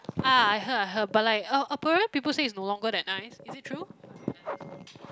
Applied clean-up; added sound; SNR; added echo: none; none; none; none.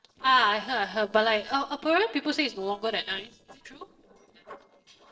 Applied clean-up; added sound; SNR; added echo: neural separator model SepFormer DNS4.